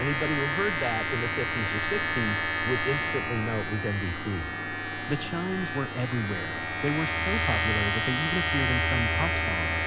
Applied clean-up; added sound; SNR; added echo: none; Domestic sounds, home sounds; -5 dB; none.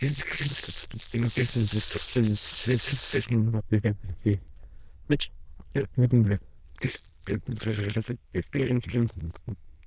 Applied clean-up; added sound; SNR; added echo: neural diffusion model UNIVERSE++.